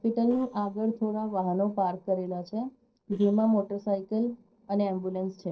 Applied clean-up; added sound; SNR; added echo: neural separator model SepFormer DNS4.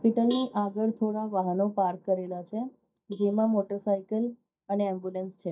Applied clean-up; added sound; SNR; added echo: neural mask model DeepFilterNet 3.